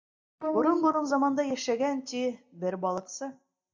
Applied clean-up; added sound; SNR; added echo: neural mask model DeepFilterNet 3.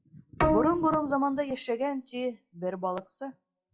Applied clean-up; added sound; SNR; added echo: classical method WPE with log-MMSE.